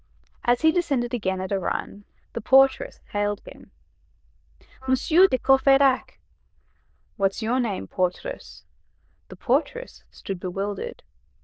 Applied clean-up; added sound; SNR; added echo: neural diffusion model UNIVERSE++.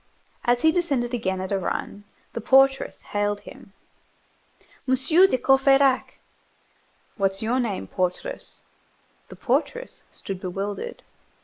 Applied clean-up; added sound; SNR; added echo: neural mask model Resemble Enhance denoiser.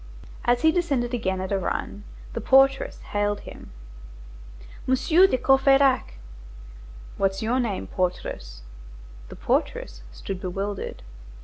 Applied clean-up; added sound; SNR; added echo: none; none; none; none.